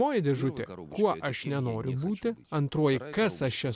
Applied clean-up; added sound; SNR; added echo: none; none; none; none.